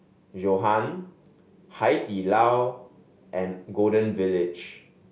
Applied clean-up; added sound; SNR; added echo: none; none; none; none.